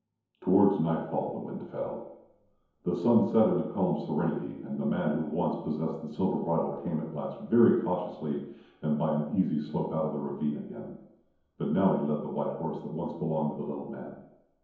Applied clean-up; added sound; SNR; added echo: none; none; none; reverberation time 0.9 s.